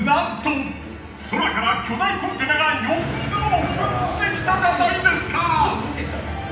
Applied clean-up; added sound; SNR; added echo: none; none; none; reverberation time 0.9 s.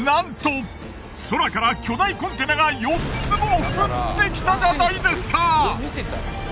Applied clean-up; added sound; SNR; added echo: none; none; none; none.